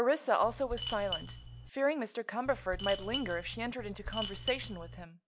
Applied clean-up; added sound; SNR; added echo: none; Coin (dropping); -2 dB; none.